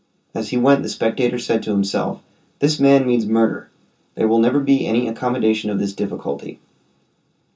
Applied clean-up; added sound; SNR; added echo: none; none; none; reverberation time 0.2 s.